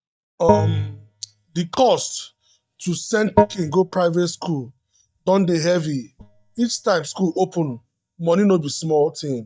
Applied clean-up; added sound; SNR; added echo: neural mask model DeepFilterNet 3.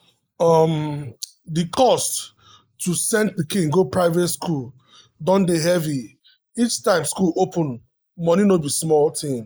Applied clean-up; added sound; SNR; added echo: neural mask model Resemble Enhance denoiser.